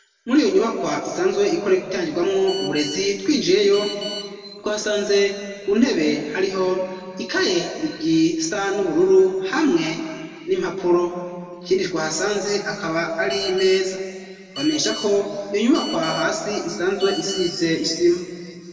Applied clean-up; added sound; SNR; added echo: none; Telephone; 14 dB; reverberation time 2.2 s.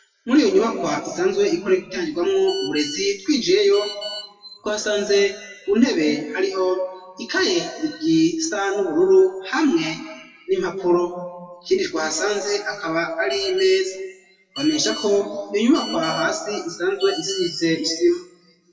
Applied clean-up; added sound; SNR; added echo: classical method WPE with log-MMSE.